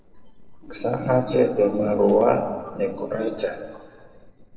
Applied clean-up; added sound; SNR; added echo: neural separator model SepFormer DNS4.